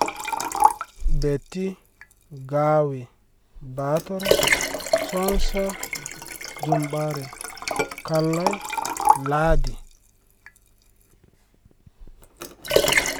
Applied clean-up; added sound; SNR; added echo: none; Liquid; -3 dB; none.